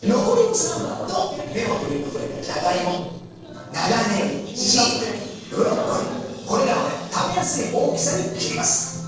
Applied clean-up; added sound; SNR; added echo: neural separator model SepFormer DNS4.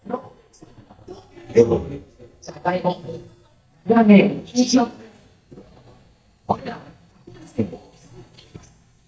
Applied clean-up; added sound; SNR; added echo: neural mask model DeepFilterNet 3.